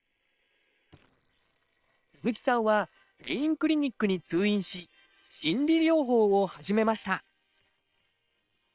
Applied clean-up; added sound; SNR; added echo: neural separator model SepFormer WHAM!.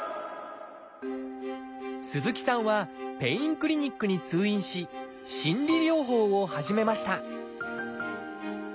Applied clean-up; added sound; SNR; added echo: none; none; none; none.